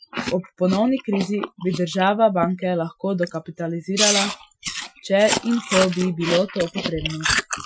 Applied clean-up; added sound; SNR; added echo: classical method Wiener filter.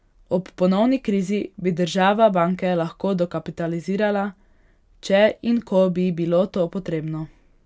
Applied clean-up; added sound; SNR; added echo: none; none; none; none.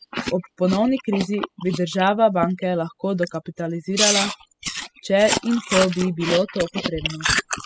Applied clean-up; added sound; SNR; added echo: classical method spectral subtraction.